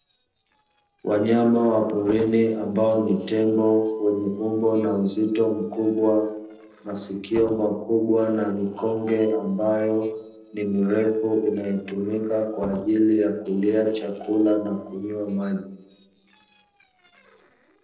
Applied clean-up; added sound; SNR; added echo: neural separator model SepFormer DNS4.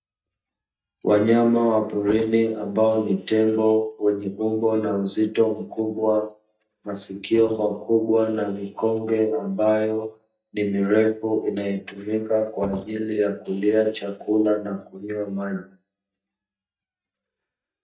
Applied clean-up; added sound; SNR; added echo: neural mask model DeepFilterNet 3.